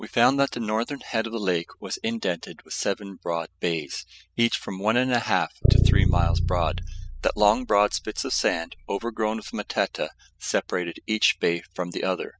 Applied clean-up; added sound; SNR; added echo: classical method spectral subtraction.